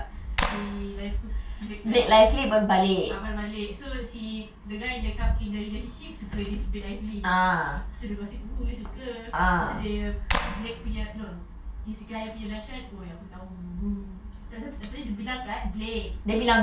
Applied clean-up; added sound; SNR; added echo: none; Clapping; 3 dB; reverberation time 0.3 s.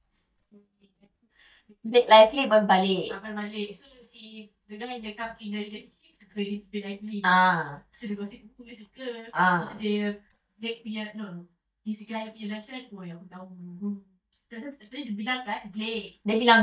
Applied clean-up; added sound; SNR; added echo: neural mask model DeepFilterNet 3.